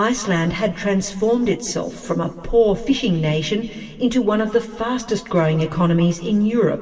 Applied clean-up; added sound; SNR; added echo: none; none; none; reverberation time 1.9 s.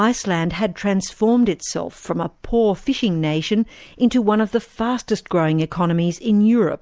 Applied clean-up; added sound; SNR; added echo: none; none; none; none.